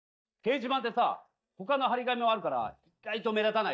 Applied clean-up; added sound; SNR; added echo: neural mask model DeepFilterNet 3.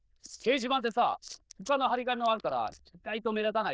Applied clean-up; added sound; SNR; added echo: neural diffusion model UNIVERSE++.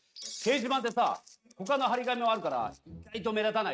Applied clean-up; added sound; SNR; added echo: neural mask model RNNoise.